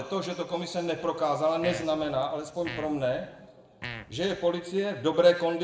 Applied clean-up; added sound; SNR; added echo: none; Fart; 14 dB; reverberation time 0.8 s.